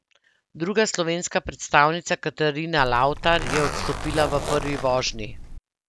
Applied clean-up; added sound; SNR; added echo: none; Zipper (clothing); 6 dB; none.